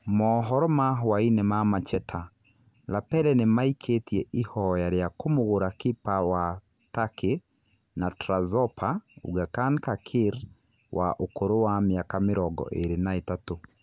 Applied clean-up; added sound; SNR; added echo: none; none; none; none.